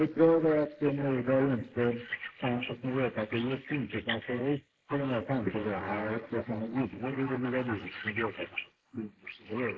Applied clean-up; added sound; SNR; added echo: neural mask model Resemble Enhance denoiser.